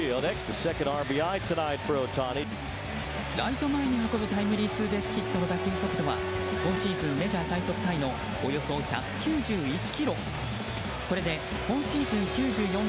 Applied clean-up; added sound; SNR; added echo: none; Wind instrument, woodwind instrument; 10 dB; none.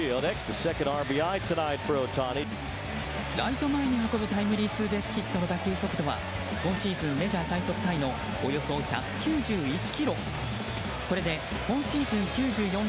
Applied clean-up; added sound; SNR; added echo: none; none; none; none.